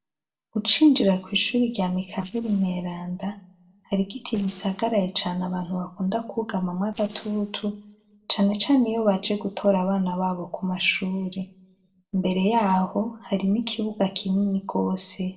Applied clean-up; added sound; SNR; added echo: neural separator model SepFormer DNS4.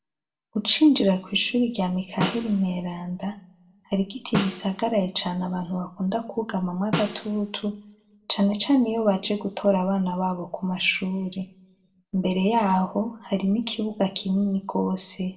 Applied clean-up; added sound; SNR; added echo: none; Snare drum; 10 dB; reverberation time 0.4 s.